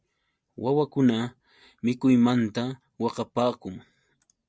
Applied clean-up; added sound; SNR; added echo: none; none; none; none.